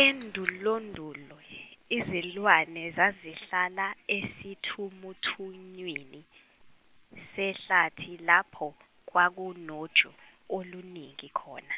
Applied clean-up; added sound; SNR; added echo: none; none; none; none.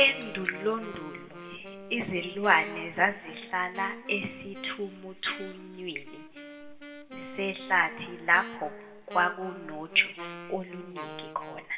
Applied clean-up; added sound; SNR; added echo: none; Wind instrument, woodwind instrument; 13 dB; reverberation time 1.3 s.